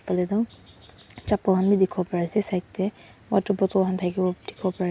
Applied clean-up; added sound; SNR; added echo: none; none; none; none.